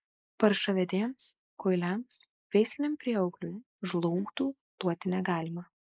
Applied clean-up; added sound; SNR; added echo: neural mask model Resemble Enhance denoiser.